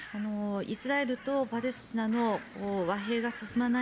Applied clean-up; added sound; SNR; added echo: none; Crow; 17 dB; none.